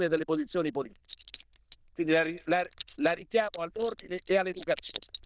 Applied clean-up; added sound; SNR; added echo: neural diffusion model UNIVERSE++.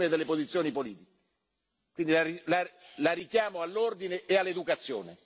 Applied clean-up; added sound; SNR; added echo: none; none; none; none.